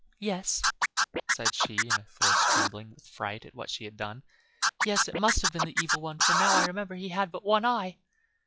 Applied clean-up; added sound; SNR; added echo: classical method log-MMSE.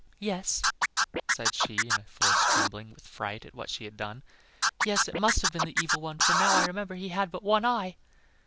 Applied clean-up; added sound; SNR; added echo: none; Scratching (performance technique); -5 dB; none.